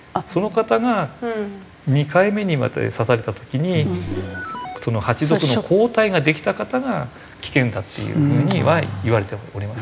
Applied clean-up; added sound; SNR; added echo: none; none; none; none.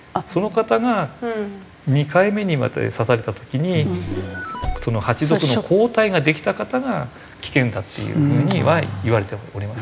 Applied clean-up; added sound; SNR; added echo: none; Slam / Car; 11 dB; none.